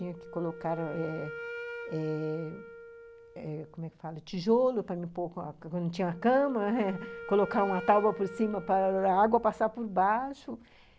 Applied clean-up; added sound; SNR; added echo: none; Wind instrument, woodwind instrument; 15 dB; none.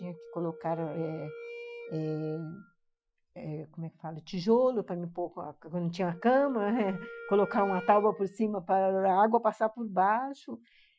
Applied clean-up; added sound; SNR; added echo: classical method Wiener filter.